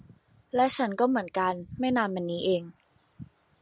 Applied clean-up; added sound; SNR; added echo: none; none; none; none.